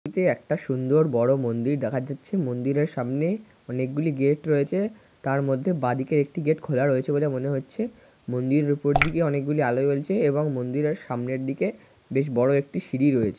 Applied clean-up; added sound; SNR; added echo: none; Drip / Water; -1 dB; none.